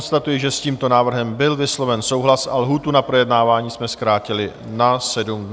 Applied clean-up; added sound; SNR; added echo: none; none; none; none.